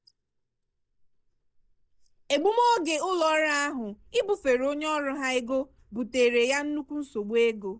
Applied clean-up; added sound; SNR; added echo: neural mask model DeepFilterNet 3.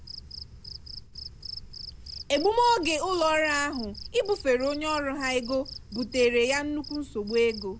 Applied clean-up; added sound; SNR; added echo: none; Cricket; 13 dB; none.